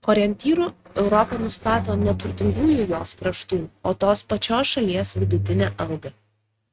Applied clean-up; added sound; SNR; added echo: neural mask model RNNoise.